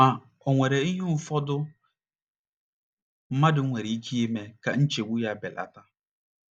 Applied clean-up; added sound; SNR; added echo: none; none; none; none.